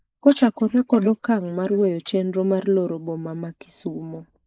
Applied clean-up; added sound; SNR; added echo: neural mask model Resemble Enhance denoiser.